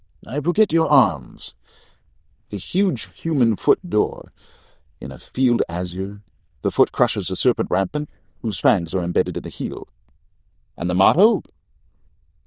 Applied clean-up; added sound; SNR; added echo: neural diffusion model UNIVERSE++.